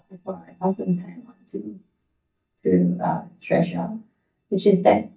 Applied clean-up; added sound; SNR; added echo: neural mask model DeepFilterNet 3.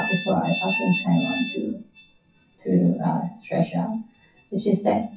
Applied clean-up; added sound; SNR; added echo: classical method WPE with log-MMSE.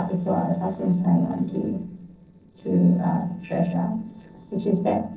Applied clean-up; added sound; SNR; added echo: neural separator model SepFormer DNS4.